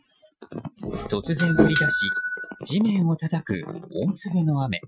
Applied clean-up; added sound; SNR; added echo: classical method Wiener filter.